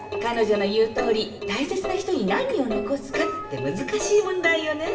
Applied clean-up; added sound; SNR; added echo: none; Wind instrument, woodwind instrument; 18 dB; reverberation time 0.7 s.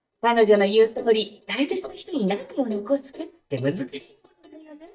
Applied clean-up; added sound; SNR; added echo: neural mask model DeepFilterNet 3.